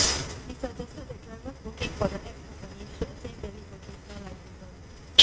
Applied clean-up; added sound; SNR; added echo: neural mask model RNNoise.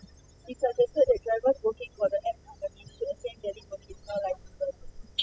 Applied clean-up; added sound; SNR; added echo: classical method spectral subtraction.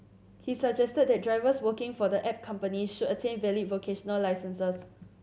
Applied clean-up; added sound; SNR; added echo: none; none; none; none.